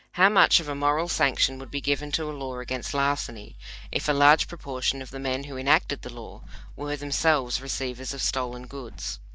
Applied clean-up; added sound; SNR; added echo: neural mask model DeepFilterNet 3.